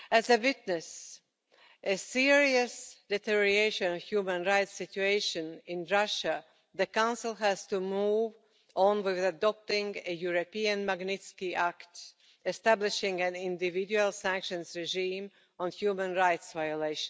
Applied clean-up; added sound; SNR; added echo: none; none; none; none.